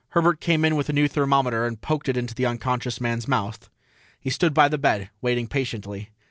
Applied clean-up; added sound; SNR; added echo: none; none; none; none.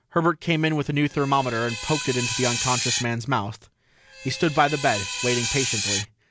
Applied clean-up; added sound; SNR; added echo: none; Screech; 5 dB; none.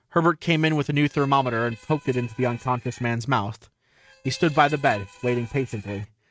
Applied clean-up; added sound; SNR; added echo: neural mask model RNNoise.